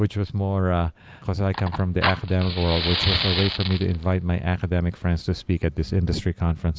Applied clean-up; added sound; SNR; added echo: none; Fire; 7 dB; none.